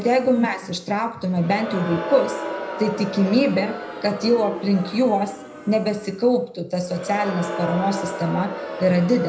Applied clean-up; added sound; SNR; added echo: none; Crowd; 9 dB; reverberation time 0.5 s.